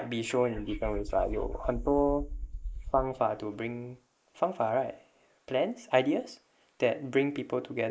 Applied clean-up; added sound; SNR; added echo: neural mask model Resemble Enhance denoiser.